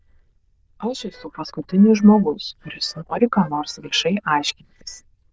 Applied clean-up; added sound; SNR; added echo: neural diffusion model UNIVERSE++.